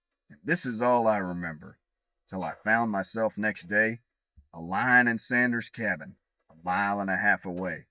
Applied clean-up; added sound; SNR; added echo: neural mask model DeepFilterNet 3.